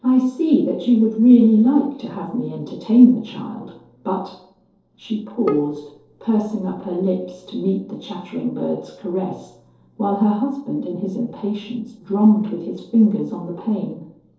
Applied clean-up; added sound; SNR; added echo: neural separator model SepFormer DNS4.